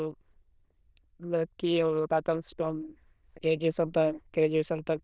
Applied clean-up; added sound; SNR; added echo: neural diffusion model UNIVERSE++.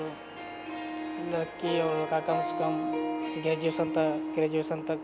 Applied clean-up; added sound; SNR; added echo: none; Harp; 3 dB; none.